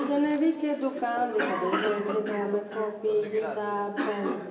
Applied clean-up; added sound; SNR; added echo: none; Cough; 7 dB; reverberation time 2.9 s.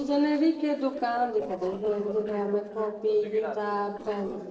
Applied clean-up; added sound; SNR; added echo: neural separator model SepFormer DNS4.